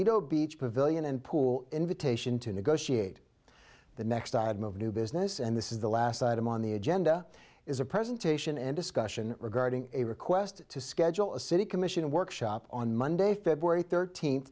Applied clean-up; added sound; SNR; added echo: none; none; none; none.